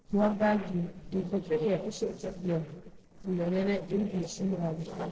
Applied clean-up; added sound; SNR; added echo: neural separator model SepFormer DNS4.